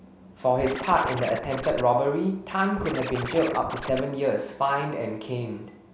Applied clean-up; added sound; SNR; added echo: none; Scratching (performance technique); 8 dB; none.